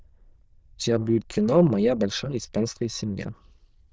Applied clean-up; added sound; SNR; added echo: neural diffusion model UNIVERSE++.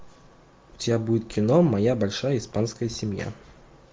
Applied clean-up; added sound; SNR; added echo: none; none; none; none.